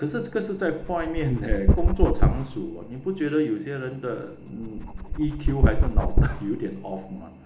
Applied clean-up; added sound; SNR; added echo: none; Dog; -4 dB; none.